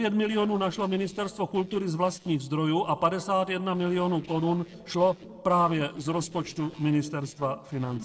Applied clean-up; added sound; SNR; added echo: neural separator model SepFormer DNS4.